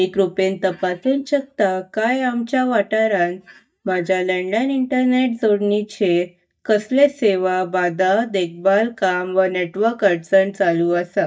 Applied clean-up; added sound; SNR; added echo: neural mask model DeepFilterNet 3.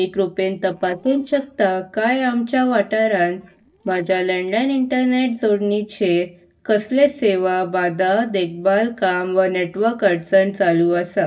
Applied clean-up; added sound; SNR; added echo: neural separator model SepFormer DNS4.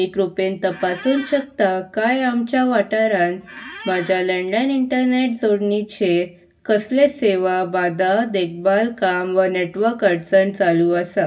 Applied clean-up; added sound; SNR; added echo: none; Squeak; 16 dB; reverberation time 0.1 s.